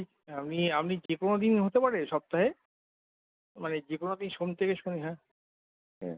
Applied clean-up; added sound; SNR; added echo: none; none; none; none.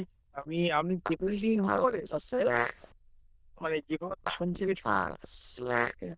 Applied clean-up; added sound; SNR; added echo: neural diffusion model UNIVERSE++.